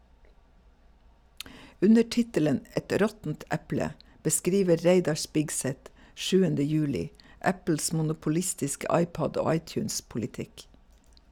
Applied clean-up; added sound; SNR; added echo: none; none; none; none.